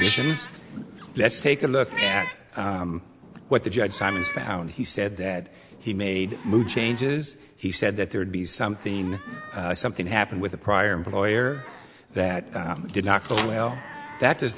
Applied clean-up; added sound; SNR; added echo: none; Meow; 11 dB; none.